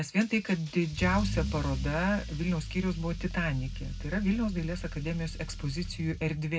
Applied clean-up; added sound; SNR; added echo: none; Engine starting / Accelerating, revving, vroom / Car; 6 dB; reverberation time 0.3 s.